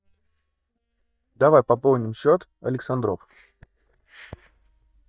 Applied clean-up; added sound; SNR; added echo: neural mask model DeepFilterNet 3.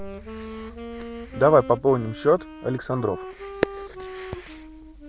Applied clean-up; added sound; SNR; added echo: none; Wind instrument, woodwind instrument; 13 dB; none.